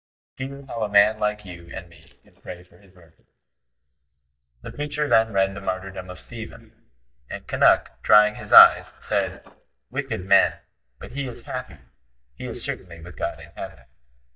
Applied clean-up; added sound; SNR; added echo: neural mask model DeepFilterNet 3.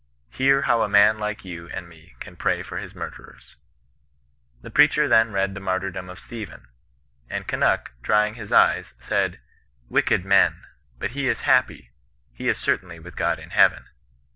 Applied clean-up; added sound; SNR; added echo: none; none; none; none.